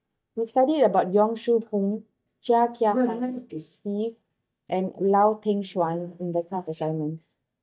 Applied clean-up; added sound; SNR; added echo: neural mask model DeepFilterNet 3.